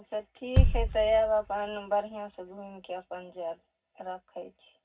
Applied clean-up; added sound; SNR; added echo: none; Bass drum; -1 dB; reverberation time 0.4 s.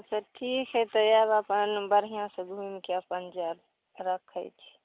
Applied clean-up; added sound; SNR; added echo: none; none; none; none.